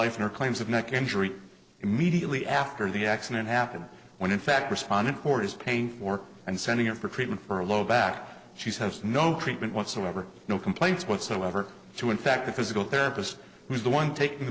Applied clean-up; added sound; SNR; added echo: neural separator model SepFormer DNS4.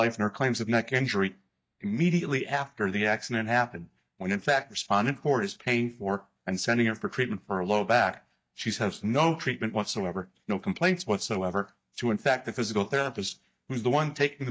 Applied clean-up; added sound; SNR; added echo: neural mask model DeepFilterNet 3.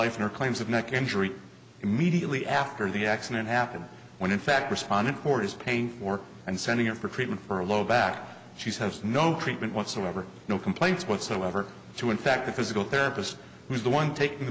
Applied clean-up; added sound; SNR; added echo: none; none; none; none.